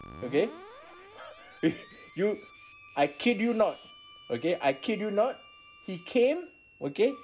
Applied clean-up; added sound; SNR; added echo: none; Wind instrument, woodwind instrument + Screech; 20 dB; none.